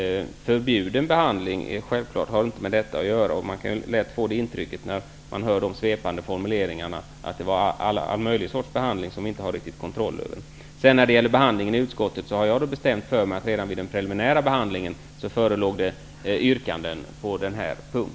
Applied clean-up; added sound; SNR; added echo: none; none; none; none.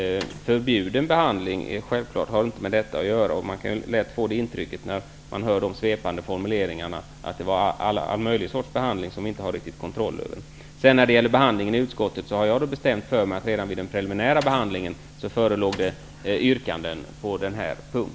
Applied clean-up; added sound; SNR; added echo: none; Mechanisms; 17 dB; none.